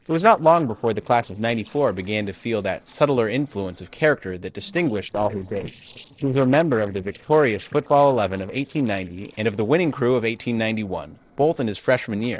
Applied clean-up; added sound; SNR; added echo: neural separator model SepFormer DNS4.